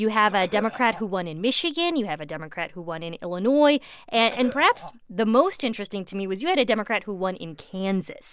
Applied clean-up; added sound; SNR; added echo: none; Cough; 14 dB; none.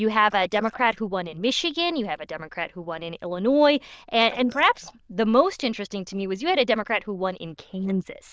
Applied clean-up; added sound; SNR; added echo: neural diffusion model UNIVERSE++.